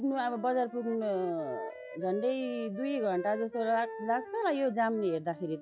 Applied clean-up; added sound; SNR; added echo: classical method log-MMSE.